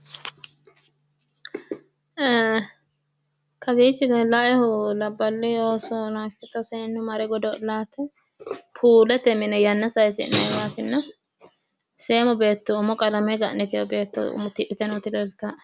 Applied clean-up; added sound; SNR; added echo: none; none; none; none.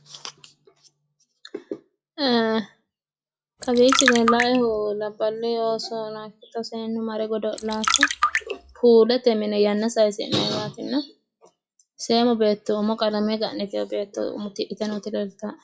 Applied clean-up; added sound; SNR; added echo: classical method WPE with log-MMSE.